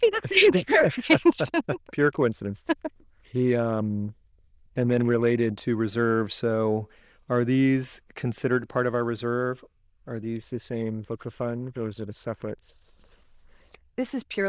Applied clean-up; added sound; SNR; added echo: neural diffusion model UNIVERSE++.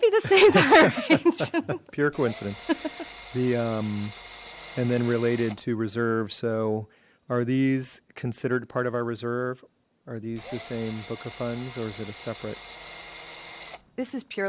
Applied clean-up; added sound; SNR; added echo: none; Drill; 18 dB; none.